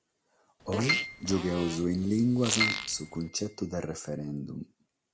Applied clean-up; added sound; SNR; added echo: none; Fart + Piano; 4 dB; none.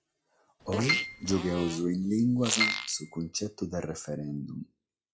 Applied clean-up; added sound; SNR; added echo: classical method log-MMSE.